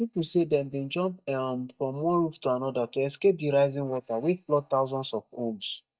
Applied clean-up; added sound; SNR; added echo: neural mask model DeepFilterNet 3.